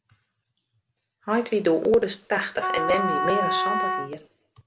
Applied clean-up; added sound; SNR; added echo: none; Wind instrument, woodwind instrument; 0 dB; none.